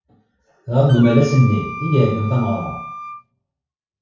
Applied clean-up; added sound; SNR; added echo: none; Wind instrument, woodwind instrument; 14 dB; reverberation time 0.6 s.